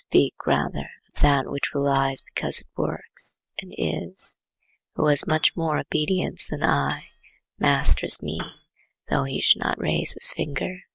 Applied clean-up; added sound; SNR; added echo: neural separator model SepFormer DNS4.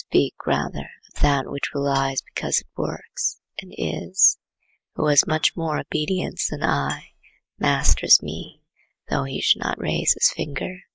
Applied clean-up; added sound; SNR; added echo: neural mask model Resemble Enhance denoiser.